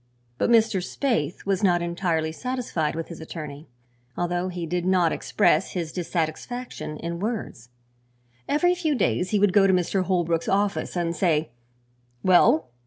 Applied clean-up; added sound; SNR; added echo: none; none; none; none.